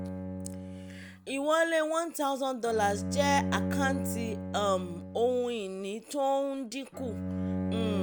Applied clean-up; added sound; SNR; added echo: none; Bowed string instrument; 4 dB; none.